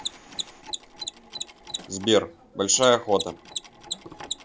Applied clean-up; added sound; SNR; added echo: none; Mechanisms; 10 dB; none.